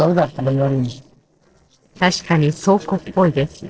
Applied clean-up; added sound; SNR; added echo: neural separator model SepFormer DNS4.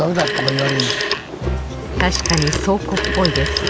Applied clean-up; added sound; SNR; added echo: none; Telephone; 3 dB; none.